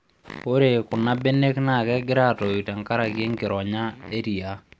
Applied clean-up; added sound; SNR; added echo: none; Fart; 18 dB; none.